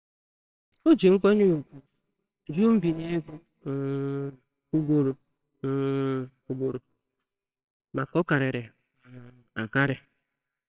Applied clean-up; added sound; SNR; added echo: neural separator model SepFormer WHAMR!.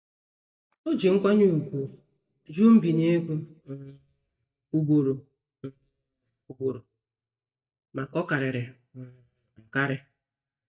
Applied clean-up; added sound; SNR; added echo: neural mask model DeepFilterNet 3.